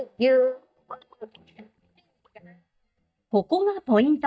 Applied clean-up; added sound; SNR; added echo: neural mask model DeepFilterNet 3.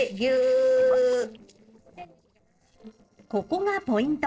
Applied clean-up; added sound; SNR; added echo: neural separator model SepFormer DNS4.